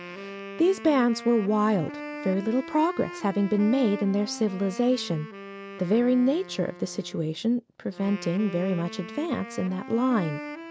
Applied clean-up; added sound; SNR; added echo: none; Wind instrument, woodwind instrument; 14 dB; none.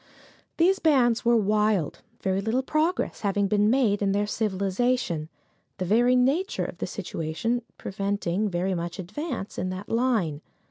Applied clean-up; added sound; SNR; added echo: none; none; none; none.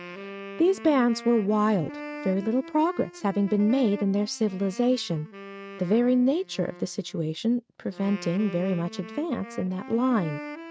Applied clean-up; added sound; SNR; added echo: neural mask model RNNoise.